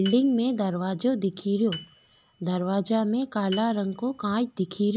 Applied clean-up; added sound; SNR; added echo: none; Piano; 20 dB; none.